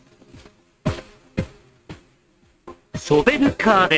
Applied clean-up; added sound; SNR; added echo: neural mask model RNNoise.